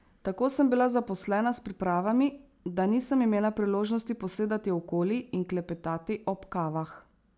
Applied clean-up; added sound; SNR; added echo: none; none; none; none.